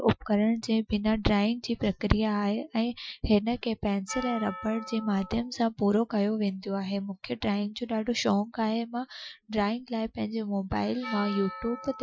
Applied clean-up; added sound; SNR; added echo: classical method Wiener filter.